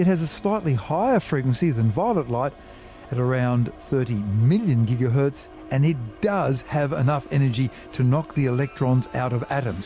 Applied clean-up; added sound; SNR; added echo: none; none; none; none.